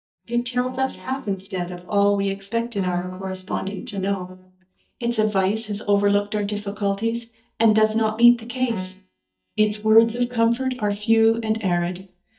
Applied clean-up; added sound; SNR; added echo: neural mask model DeepFilterNet 3.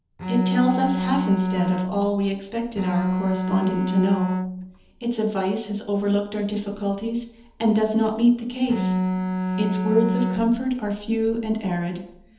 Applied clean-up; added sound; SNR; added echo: none; Bowed string instrument; 1 dB; reverberation time 0.8 s.